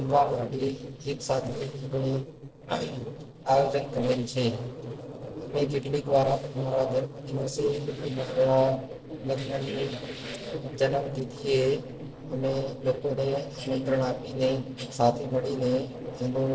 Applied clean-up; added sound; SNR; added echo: neural separator model SepFormer DNS4.